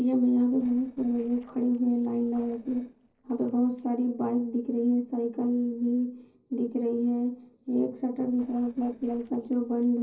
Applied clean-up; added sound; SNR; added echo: neural separator model SepFormer DNS4.